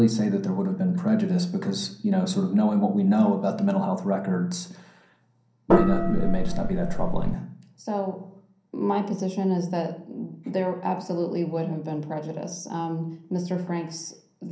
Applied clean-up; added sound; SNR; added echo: none; Gong; -4 dB; reverberation time 0.6 s.